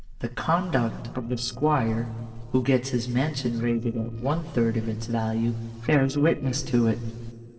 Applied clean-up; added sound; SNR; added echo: neural separator model SepFormer DNS4.